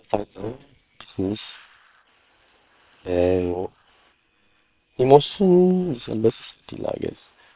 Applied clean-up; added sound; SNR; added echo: neural separator model SepFormer WHAM!.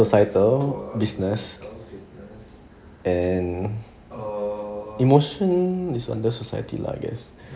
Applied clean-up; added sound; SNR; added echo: none; none; none; none.